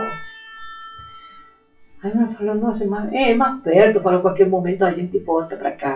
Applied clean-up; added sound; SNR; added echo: classical method WPE with log-MMSE.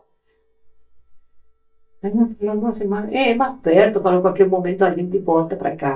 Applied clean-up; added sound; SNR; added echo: neural mask model DeepFilterNet 3.